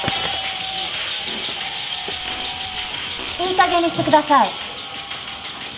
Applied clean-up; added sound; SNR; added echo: none; Drum kit + Fart; 17 dB; none.